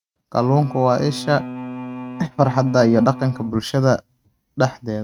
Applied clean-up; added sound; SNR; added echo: neural mask model RNNoise.